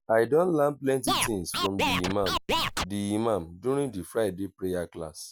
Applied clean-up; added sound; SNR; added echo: none; Scratching (performance technique); 1 dB; none.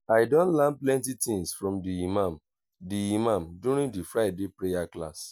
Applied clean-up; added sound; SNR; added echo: none; none; none; none.